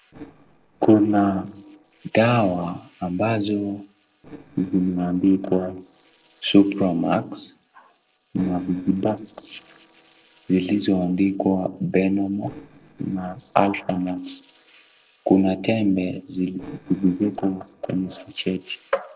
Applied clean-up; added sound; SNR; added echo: neural separator model SepFormer DNS4.